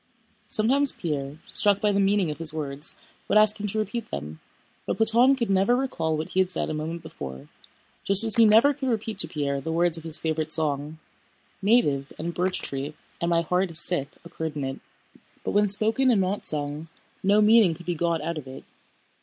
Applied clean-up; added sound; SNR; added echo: neural mask model Resemble Enhance denoiser.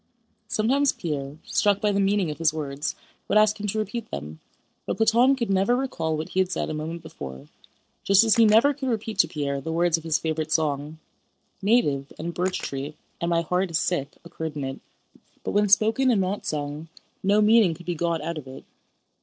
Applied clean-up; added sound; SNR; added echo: neural separator model SepFormer DNS4.